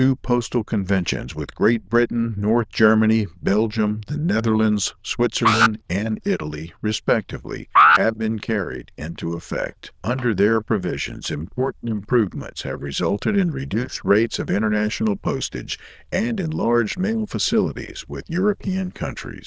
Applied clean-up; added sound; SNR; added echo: neural diffusion model UNIVERSE++.